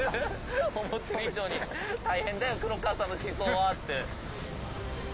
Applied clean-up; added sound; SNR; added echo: none; Chewing, mastication; 18 dB; none.